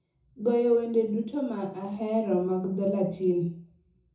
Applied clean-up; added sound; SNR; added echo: none; none; none; reverberation time 0.6 s.